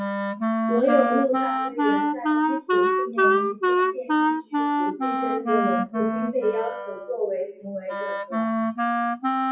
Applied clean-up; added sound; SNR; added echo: classical method WPE with log-MMSE.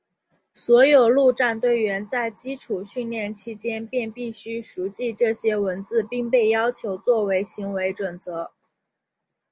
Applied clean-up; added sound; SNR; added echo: none; none; none; none.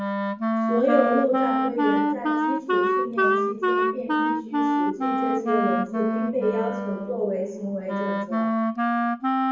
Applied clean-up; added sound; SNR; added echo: none; Wind instrument, woodwind instrument; -4 dB; reverberation time 1.2 s.